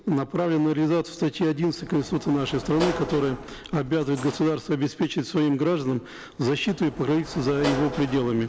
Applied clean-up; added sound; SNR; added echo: none; Sliding door / Slam; 13 dB; none.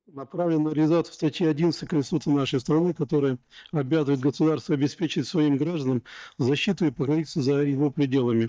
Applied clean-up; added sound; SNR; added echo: neural mask model DeepFilterNet 3.